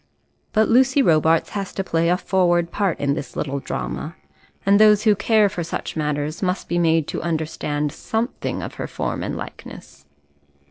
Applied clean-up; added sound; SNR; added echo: neural separator model SepFormer DNS4.